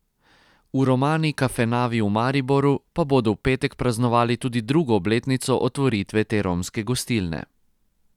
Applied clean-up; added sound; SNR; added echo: none; none; none; none.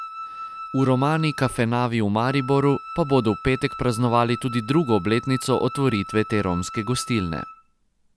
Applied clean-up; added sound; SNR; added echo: none; Wind instrument, woodwind instrument; 13 dB; none.